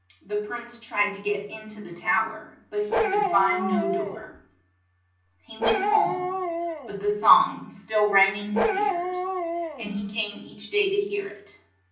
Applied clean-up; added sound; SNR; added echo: none; Bark; 1 dB; reverberation time 0.6 s.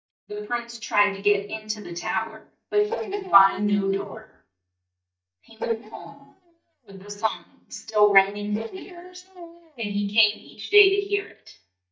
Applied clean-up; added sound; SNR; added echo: neural mask model DeepFilterNet 3.